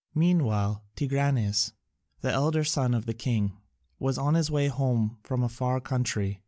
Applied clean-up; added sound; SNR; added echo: none; none; none; none.